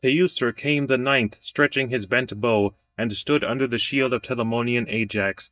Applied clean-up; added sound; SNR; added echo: neural mask model DeepFilterNet 3.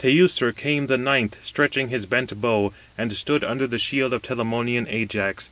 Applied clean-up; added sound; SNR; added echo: none; none; none; none.